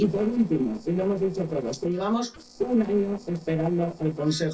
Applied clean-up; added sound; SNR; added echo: neural separator model SepFormer DNS4.